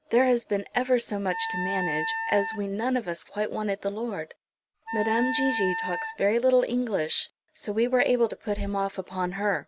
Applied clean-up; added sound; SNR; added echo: none; Wind instrument, woodwind instrument; 5 dB; none.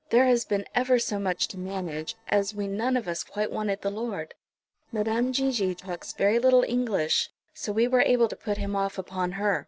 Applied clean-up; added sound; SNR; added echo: neural separator model SepFormer DNS4.